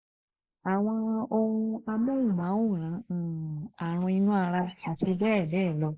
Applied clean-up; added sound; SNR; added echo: neural mask model Resemble Enhance denoiser.